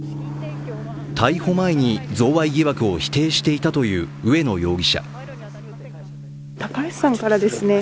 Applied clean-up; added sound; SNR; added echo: none; Gong; 12 dB; none.